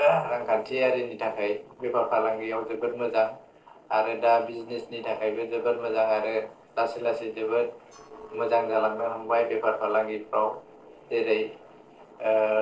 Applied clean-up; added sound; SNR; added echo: neural separator model SepFormer DNS4.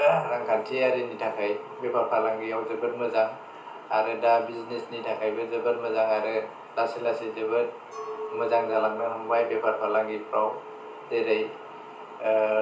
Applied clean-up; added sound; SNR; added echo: none; Chink, clink; 16 dB; reverberation time 0.4 s.